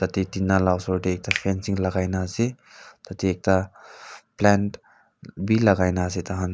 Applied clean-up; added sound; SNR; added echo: none; Finger snapping; 13 dB; none.